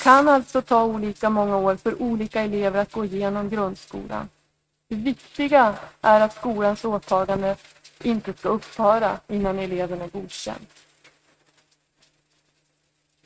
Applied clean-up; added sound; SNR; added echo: neural mask model RNNoise.